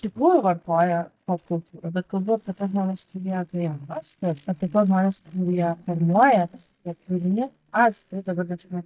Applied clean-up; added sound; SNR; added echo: neural mask model DeepFilterNet 3.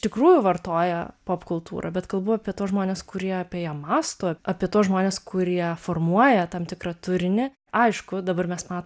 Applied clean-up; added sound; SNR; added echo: none; none; none; none.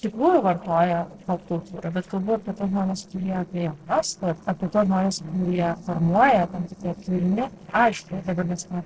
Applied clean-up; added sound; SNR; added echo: neural separator model SepFormer DNS4.